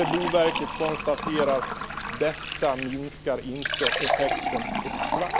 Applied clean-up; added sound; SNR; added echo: none; Fill (with liquid); 2 dB; none.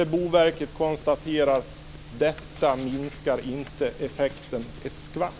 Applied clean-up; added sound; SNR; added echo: none; none; none; none.